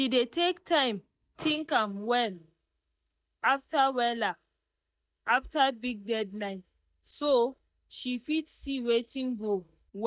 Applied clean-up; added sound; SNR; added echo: neural mask model DeepFilterNet 3.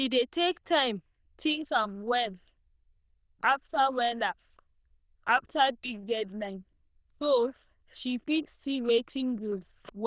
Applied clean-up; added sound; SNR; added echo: neural diffusion model UNIVERSE++.